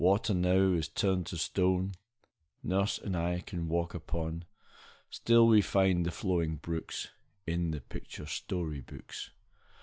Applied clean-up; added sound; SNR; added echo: none; none; none; none.